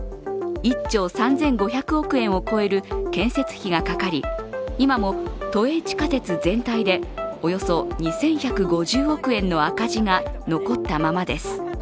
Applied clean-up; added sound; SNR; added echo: none; none; none; none.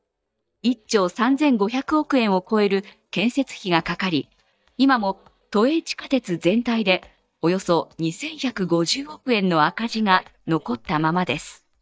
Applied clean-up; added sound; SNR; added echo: neural mask model DeepFilterNet 3.